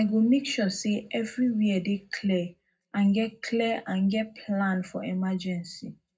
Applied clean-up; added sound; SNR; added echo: none; none; none; reverberation time 0.3 s.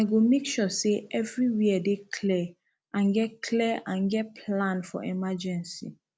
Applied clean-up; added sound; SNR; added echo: none; none; none; none.